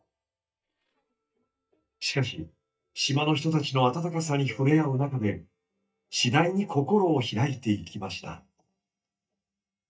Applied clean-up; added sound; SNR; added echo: neural mask model DeepFilterNet 3.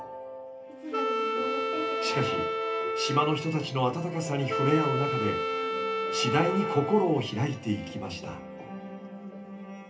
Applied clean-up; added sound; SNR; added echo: none; Wind instrument, woodwind instrument; 1 dB; reverberation time 0.3 s.